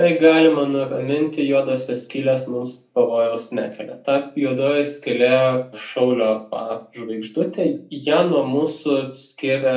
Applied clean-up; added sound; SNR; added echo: none; none; none; reverberation time 0.3 s.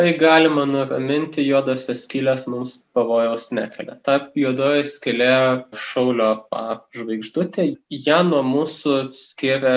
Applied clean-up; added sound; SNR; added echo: none; none; none; none.